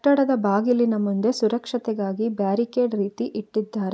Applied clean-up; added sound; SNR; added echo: none; none; none; none.